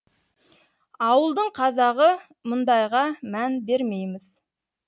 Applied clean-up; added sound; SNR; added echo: none; none; none; none.